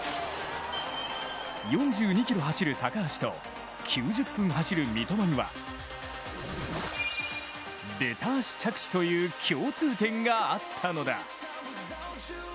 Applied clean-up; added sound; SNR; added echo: none; none; none; none.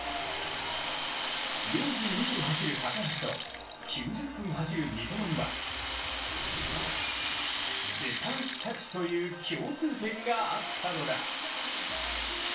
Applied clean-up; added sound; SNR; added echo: none; Rattle (instrument); -3 dB; reverberation time 0.3 s.